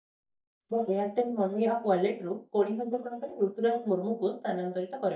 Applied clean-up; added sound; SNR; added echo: neural mask model DeepFilterNet 3.